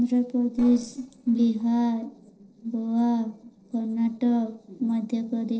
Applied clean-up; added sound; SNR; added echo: neural separator model SepFormer DNS4.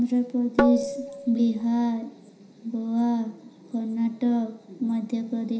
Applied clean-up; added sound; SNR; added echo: none; Tabla; 3 dB; reverberation time 0.5 s.